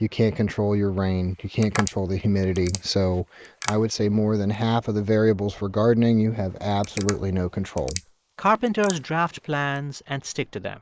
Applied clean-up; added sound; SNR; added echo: neural mask model Resemble Enhance denoiser.